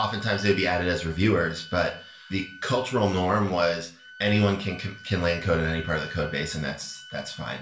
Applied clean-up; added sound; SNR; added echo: none; Wind instrument, woodwind instrument; 17 dB; reverberation time 0.4 s.